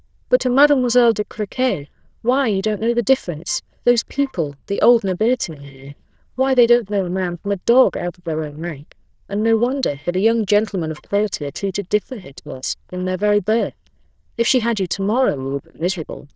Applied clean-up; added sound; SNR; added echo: neural diffusion model UNIVERSE++.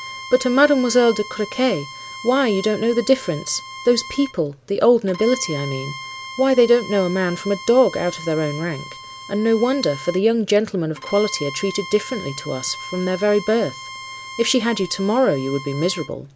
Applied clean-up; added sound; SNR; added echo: none; Bowed string instrument; 15 dB; none.